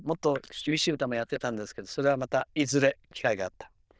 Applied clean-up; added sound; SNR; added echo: neural diffusion model UNIVERSE++.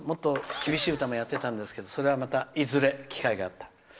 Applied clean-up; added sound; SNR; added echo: none; Engine / Drill; 12 dB; none.